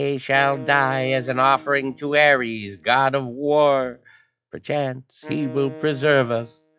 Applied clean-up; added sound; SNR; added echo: classical method log-MMSE.